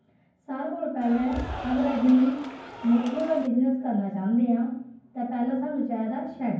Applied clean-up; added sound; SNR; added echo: none; Cheering; 11 dB; reverberation time 0.9 s.